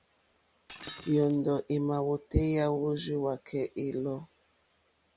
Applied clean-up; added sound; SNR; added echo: none; Shatter; 17 dB; none.